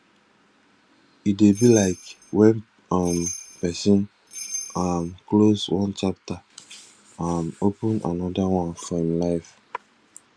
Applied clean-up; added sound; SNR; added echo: none; Bell; 11 dB; none.